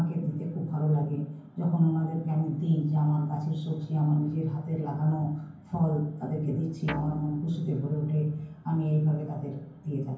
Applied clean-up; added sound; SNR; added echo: none; Guitar; 12 dB; reverberation time 0.9 s.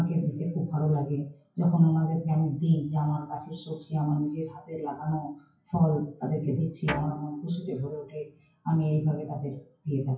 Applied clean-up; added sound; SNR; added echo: classical method WPE with log-MMSE.